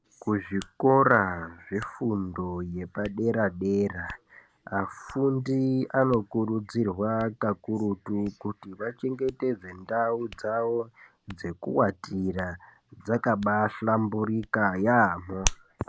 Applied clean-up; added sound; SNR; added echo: none; Hands; 16 dB; none.